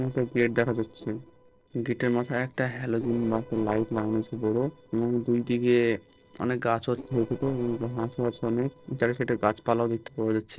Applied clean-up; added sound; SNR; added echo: neural separator model SepFormer DNS4.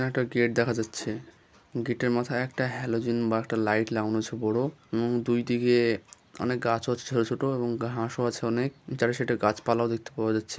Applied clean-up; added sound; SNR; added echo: none; none; none; none.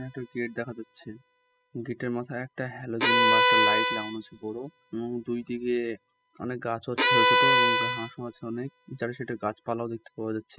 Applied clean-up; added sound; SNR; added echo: classical method spectral subtraction.